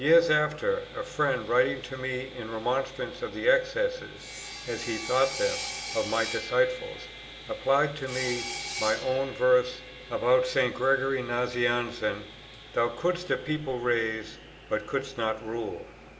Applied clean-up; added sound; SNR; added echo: none; Sawing; 13 dB; reverberation time 1.8 s.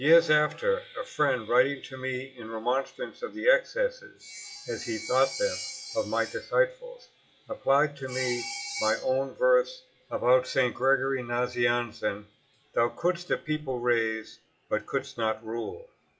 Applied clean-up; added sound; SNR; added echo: classical method WPE with log-MMSE.